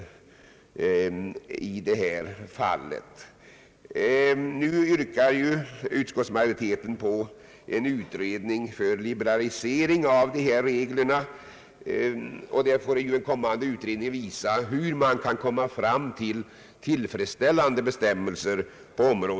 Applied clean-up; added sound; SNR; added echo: none; none; none; none.